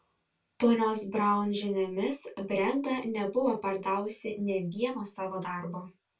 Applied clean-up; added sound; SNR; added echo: none; none; none; reverberation time 0.2 s.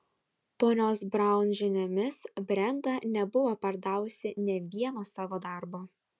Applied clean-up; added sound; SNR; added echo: none; none; none; none.